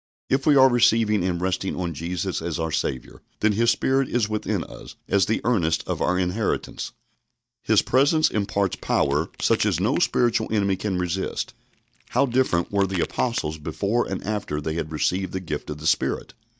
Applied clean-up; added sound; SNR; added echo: neural mask model DeepFilterNet 3.